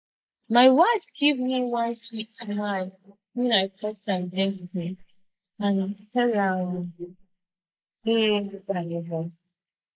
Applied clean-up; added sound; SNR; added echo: neural mask model Resemble Enhance denoiser.